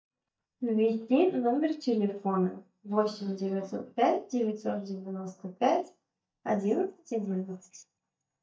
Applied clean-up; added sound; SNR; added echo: neural mask model DeepFilterNet 3.